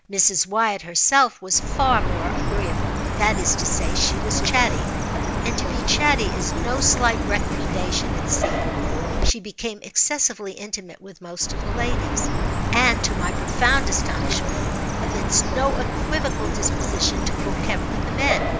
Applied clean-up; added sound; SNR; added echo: none; Chirp, tweet; -1 dB; none.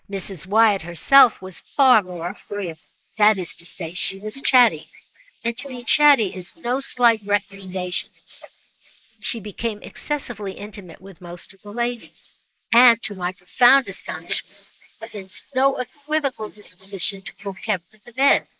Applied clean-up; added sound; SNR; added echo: neural mask model Resemble Enhance denoiser.